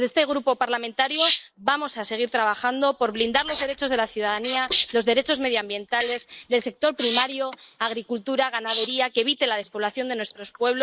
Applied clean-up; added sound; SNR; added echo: neural mask model Resemble Enhance denoiser.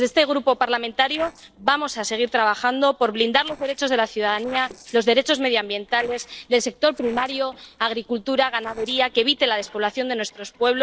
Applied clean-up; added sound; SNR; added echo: neural separator model SepFormer DNS4.